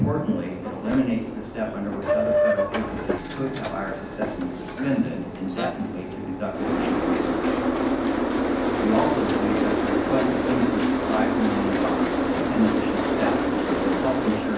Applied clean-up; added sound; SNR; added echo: none; Boat, Water vehicle; -3 dB; reverberation time 0.9 s.